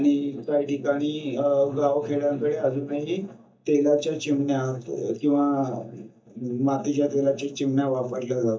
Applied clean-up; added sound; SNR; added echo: neural mask model DeepFilterNet 3.